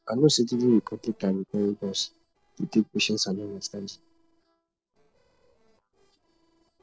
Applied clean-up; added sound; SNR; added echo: neural separator model SepFormer DNS4.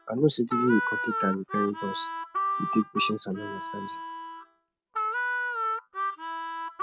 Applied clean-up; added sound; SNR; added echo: none; Harmonica; 1 dB; none.